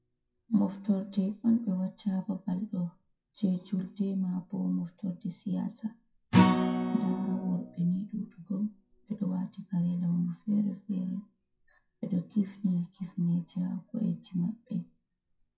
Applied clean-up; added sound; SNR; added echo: classical method WPE with log-MMSE.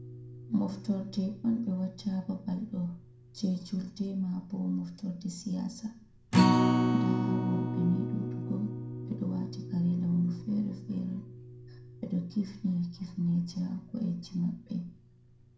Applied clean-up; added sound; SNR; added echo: none; Acoustic guitar; 1 dB; reverberation time 0.4 s.